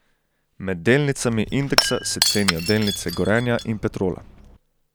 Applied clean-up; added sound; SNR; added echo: none; Shatter / Crushing; 4 dB; none.